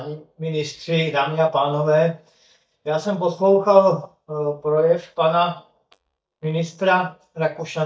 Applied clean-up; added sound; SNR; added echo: neural mask model DeepFilterNet 3.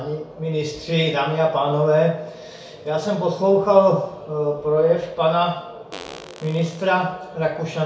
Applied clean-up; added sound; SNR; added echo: none; Fart; 19 dB; reverberation time 0.6 s.